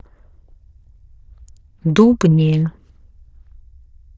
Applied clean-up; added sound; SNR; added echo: neural diffusion model UNIVERSE++.